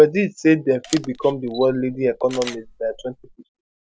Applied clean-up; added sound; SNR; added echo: none; Camera; 17 dB; none.